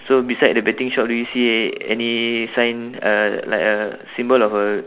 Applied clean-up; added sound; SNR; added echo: none; none; none; none.